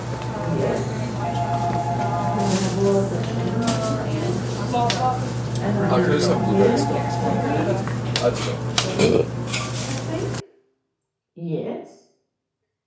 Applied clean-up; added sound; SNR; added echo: none; Burping, eructation; -5 dB; reverberation time 0.6 s.